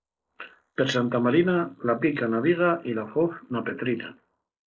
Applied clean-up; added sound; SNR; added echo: neural mask model Resemble Enhance denoiser.